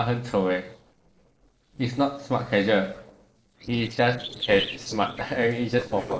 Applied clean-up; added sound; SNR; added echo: neural separator model SepFormer DNS4.